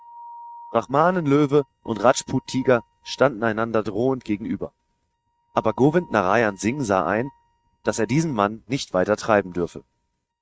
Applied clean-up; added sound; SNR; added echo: neural mask model RNNoise.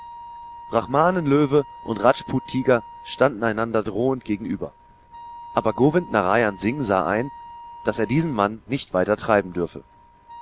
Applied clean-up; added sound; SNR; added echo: none; Wind instrument, woodwind instrument; 19 dB; none.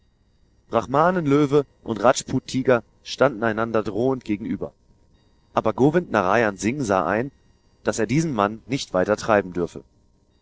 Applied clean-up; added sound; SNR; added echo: neural separator model SepFormer DNS4.